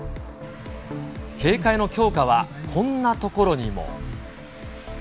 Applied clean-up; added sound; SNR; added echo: none; none; none; none.